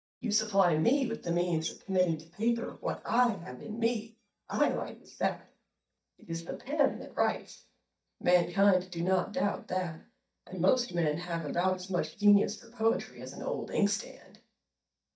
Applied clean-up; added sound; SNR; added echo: neural mask model DeepFilterNet 3.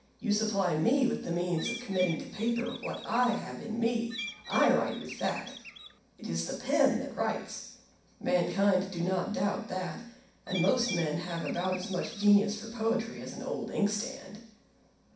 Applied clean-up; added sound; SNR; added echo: none; Bird; 12 dB; reverberation time 0.6 s.